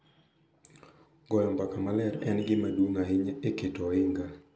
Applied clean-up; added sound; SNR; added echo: none; none; none; none.